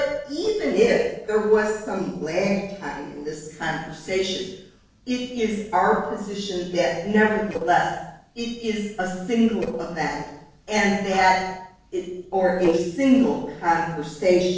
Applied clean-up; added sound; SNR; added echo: neural separator model SepFormer DNS4.